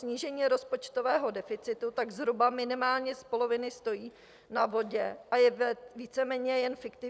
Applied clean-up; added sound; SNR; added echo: none; none; none; none.